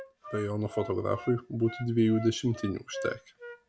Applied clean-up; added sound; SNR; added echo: none; Wind instrument, woodwind instrument; 14 dB; none.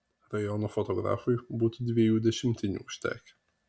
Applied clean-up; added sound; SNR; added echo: none; none; none; none.